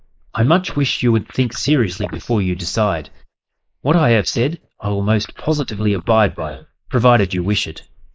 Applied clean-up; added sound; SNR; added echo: neural mask model Resemble Enhance denoiser.